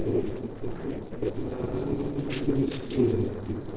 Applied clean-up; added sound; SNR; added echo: neural separator model SepFormer DNS4.